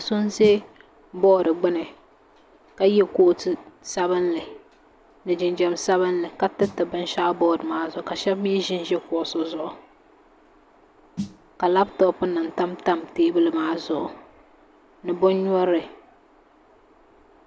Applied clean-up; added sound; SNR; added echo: none; Snare drum; 16 dB; none.